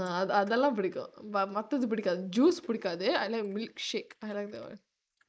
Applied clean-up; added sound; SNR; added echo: neural mask model Resemble Enhance denoiser.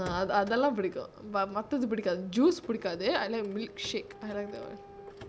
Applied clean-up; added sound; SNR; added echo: none; Printer; 17 dB; none.